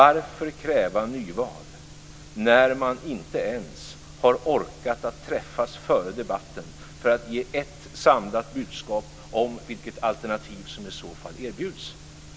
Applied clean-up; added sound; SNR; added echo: none; none; none; none.